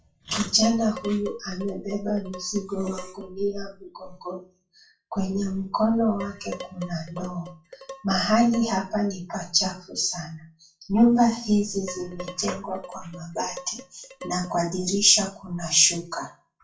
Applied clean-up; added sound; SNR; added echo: classical method WPE with log-MMSE.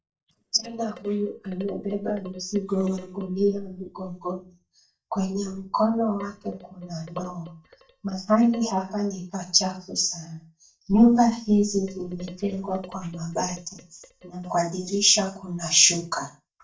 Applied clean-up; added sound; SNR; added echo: neural mask model DeepFilterNet 3.